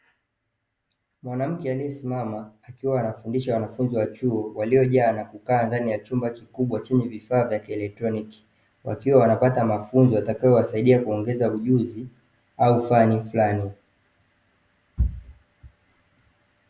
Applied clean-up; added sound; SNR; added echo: none; none; none; none.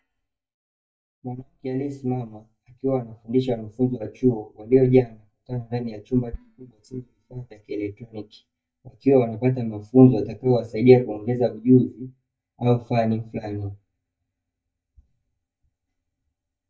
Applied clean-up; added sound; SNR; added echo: neural mask model DeepFilterNet 3.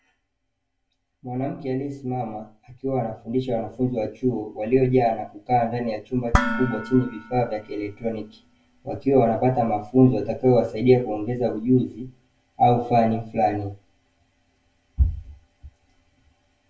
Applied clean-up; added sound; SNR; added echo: none; Dishes, pots, and pans; 6 dB; reverberation time 0.1 s.